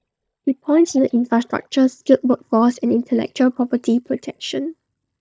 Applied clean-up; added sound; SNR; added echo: neural mask model DeepFilterNet 3.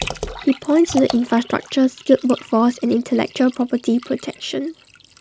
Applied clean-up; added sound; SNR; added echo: none; Liquid; 15 dB; none.